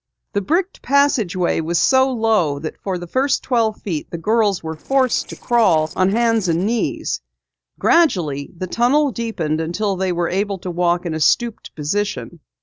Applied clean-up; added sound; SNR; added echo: neural separator model SepFormer DNS4.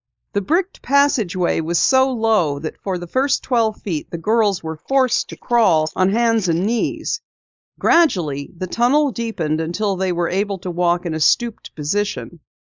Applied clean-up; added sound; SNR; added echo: neural mask model Resemble Enhance denoiser.